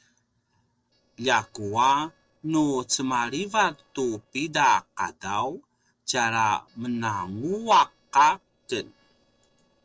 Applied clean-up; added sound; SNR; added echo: neural separator model SepFormer DNS4.